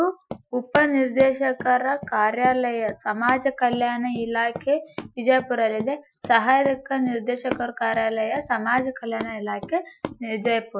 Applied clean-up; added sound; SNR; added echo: classical method Wiener filter.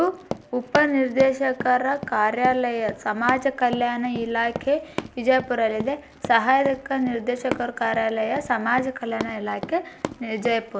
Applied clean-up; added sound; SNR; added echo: none; Run; 12 dB; none.